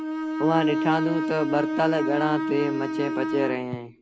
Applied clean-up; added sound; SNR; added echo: none; Bowed string instrument; 1 dB; none.